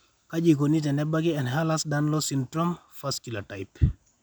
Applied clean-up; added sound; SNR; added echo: none; none; none; none.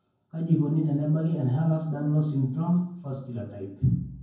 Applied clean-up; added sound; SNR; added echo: none; none; none; reverberation time 0.9 s.